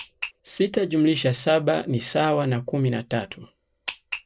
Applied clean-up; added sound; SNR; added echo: none; none; none; none.